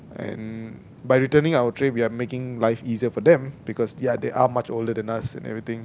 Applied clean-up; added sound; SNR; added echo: none; none; none; none.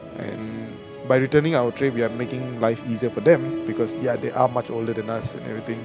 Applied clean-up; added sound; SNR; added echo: none; Musical instrument; 12 dB; none.